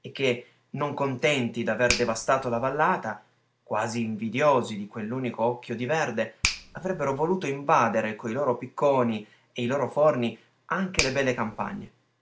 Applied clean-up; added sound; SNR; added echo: none; Finger snapping; 13 dB; none.